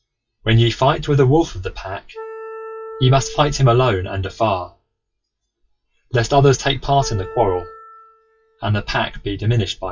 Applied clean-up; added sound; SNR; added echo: classical method WPE with log-MMSE.